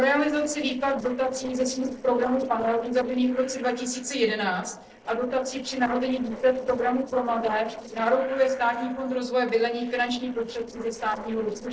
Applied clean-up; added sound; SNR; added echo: neural separator model SepFormer DNS4.